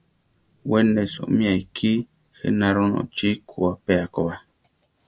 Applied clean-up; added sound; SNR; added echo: none; none; none; none.